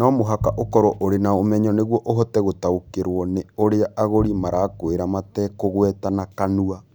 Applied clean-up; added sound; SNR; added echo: none; Piano; 14 dB; none.